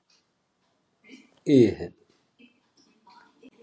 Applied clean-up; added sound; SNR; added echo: none; none; none; none.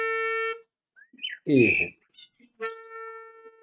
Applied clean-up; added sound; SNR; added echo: neural mask model RNNoise.